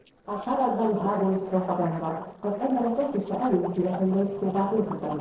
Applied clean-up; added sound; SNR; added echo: neural separator model SepFormer DNS4.